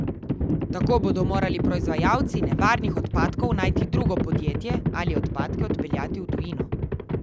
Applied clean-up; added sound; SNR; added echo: none; Livestock, farm animals, working animals; -5 dB; none.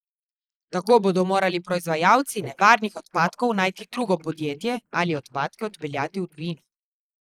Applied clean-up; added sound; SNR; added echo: neural mask model Resemble Enhance denoiser.